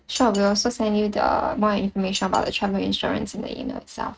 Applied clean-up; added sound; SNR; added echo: neural mask model RNNoise.